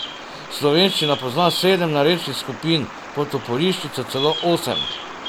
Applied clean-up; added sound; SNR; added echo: none; Bird vocalization, bird call, bird song; 10 dB; none.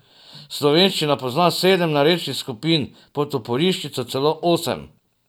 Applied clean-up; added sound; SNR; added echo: none; none; none; none.